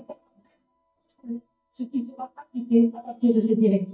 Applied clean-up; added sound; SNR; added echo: neural mask model DeepFilterNet 3.